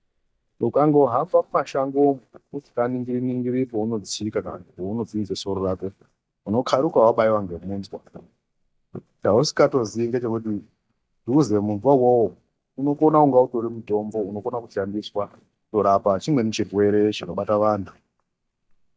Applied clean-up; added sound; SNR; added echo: neural mask model DeepFilterNet 3.